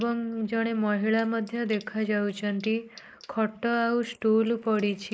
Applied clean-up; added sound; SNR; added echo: neural mask model Resemble Enhance denoiser.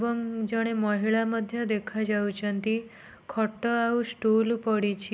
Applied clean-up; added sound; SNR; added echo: none; none; none; none.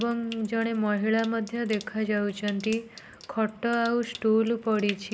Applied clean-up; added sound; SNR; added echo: none; Trickle, dribble / Sink (filling or washing) / Water tap, faucet; 19 dB; none.